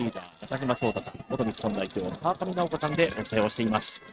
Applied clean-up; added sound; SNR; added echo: neural mask model RNNoise.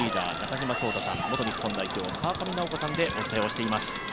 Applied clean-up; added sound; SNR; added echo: none; Cupboard open or close; 6 dB; none.